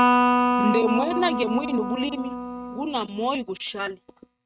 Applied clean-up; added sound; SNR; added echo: neural mask model RNNoise.